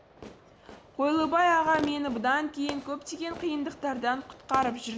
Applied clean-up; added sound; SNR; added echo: none; Fireworks; 15 dB; none.